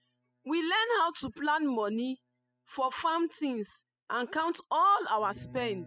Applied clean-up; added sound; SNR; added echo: classical method spectral subtraction.